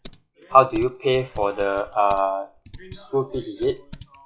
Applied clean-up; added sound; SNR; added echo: classical method log-MMSE.